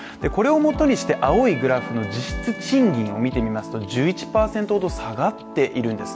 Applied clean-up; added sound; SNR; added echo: none; Wind instrument, woodwind instrument; 17 dB; none.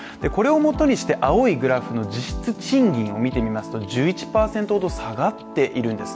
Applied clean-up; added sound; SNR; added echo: none; none; none; none.